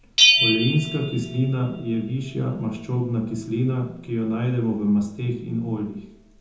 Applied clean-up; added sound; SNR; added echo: none; Bell; 3 dB; reverberation time 0.5 s.